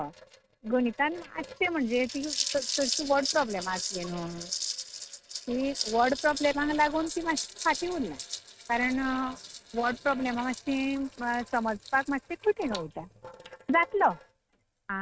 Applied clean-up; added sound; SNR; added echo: neural mask model RNNoise.